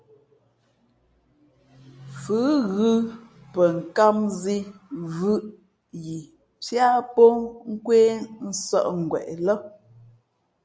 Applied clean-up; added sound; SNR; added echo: none; none; none; none.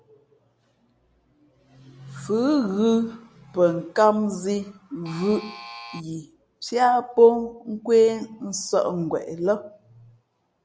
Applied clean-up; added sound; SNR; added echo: none; Alarm; 16 dB; none.